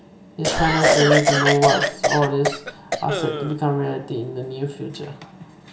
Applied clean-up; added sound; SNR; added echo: none; Cough; -2 dB; reverberation time 0.4 s.